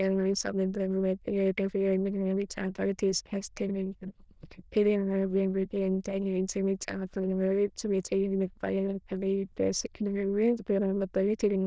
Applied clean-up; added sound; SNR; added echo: neural diffusion model UNIVERSE++.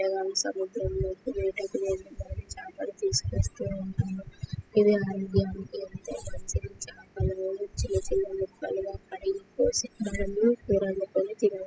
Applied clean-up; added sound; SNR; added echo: classical method spectral subtraction.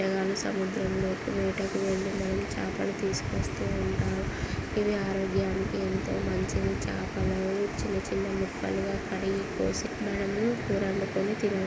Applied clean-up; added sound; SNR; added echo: none; none; none; none.